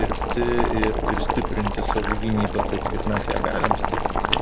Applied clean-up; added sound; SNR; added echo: none; Boiling; -4 dB; none.